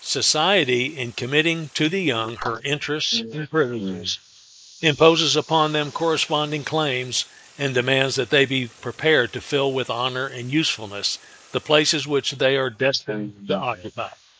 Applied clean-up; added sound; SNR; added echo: neural mask model Resemble Enhance denoiser.